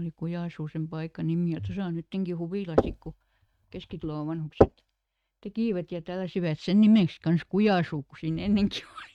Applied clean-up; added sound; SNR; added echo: neural mask model RNNoise.